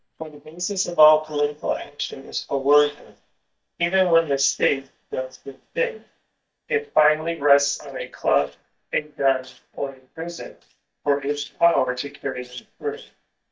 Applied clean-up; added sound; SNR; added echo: neural mask model DeepFilterNet 3.